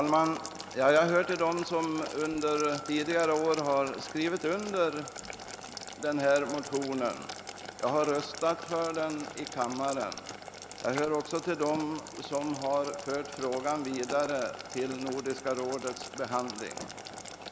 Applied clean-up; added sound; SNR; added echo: none; Boiling; 12 dB; none.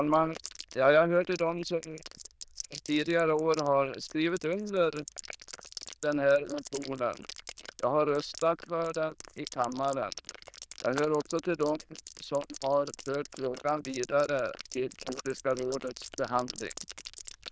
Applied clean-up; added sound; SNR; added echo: neural diffusion model UNIVERSE++.